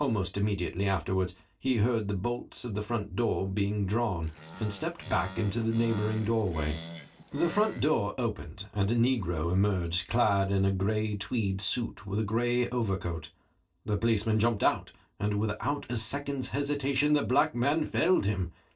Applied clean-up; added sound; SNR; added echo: neural separator model SepFormer DNS4.